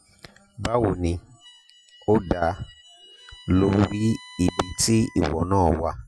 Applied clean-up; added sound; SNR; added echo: classical method Wiener filter.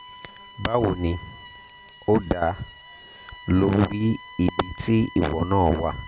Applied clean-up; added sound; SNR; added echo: none; Bowed string instrument; 19 dB; none.